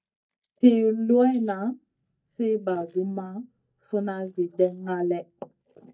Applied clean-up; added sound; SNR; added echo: neural mask model DeepFilterNet 3.